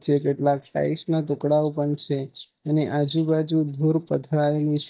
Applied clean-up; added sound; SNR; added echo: neural mask model DeepFilterNet 3.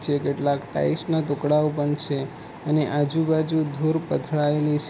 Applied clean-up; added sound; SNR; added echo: none; none; none; none.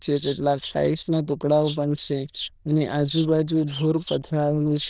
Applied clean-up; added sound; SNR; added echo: neural diffusion model UNIVERSE++.